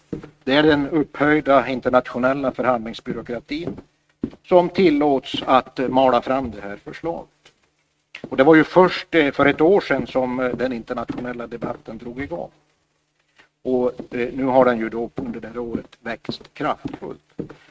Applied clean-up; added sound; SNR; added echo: neural mask model RNNoise.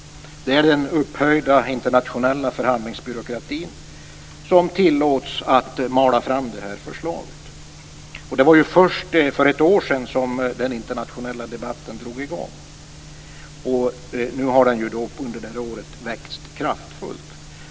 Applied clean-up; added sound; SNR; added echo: none; none; none; none.